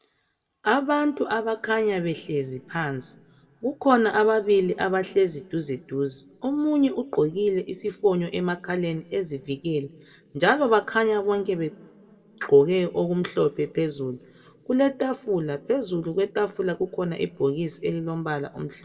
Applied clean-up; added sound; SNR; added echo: none; Cricket; 14 dB; reverberation time 0.8 s.